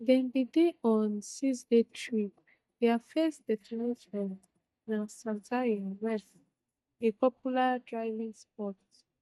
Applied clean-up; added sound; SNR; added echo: neural mask model DeepFilterNet 3.